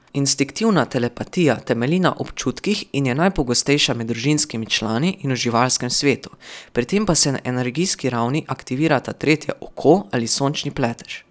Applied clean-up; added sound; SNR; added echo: none; none; none; none.